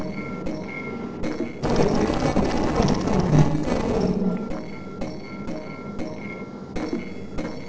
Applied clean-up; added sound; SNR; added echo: neural separator model SepFormer DNS4.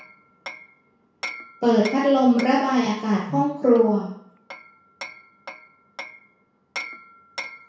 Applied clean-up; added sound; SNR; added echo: none; Hammer; 16 dB; reverberation time 0.6 s.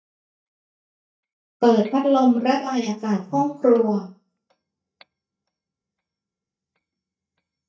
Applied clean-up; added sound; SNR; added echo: neural mask model DeepFilterNet 3.